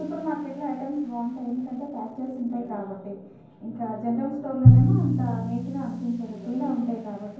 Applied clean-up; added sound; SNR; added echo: none; Drum; -4 dB; reverberation time 0.9 s.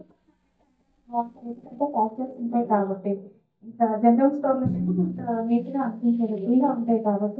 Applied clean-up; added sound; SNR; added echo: neural mask model DeepFilterNet 3.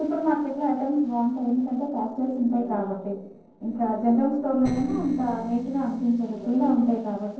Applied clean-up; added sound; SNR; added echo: neural separator model SepFormer DNS4.